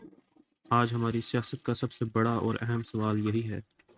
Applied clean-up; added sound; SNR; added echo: neural mask model RNNoise.